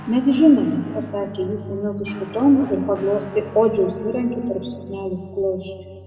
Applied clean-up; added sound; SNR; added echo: none; Guitar; 15 dB; reverberation time 1.7 s.